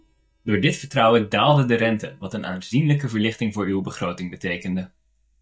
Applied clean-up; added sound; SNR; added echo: neural mask model DeepFilterNet 3.